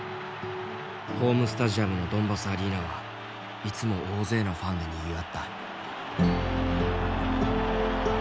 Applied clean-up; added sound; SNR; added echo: none; none; none; none.